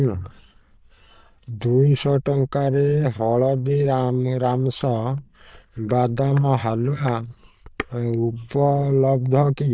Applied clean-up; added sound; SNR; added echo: neural diffusion model UNIVERSE++.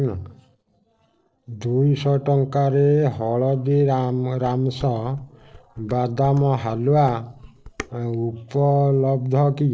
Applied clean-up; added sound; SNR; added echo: neural separator model SepFormer DNS4.